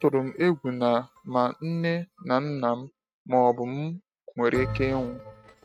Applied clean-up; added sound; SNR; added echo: neural mask model RNNoise.